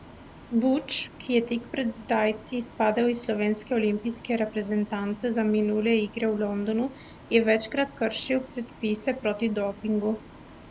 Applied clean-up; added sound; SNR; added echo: none; Bus; 20 dB; none.